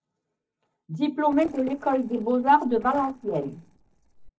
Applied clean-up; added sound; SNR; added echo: neural separator model SepFormer DNS4.